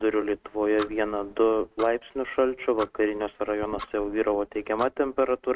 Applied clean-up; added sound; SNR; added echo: neural mask model RNNoise.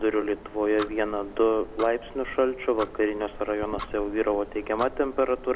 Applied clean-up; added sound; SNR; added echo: none; Tick-tock; 14 dB; none.